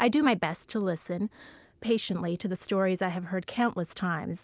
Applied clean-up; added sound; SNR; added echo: none; none; none; none.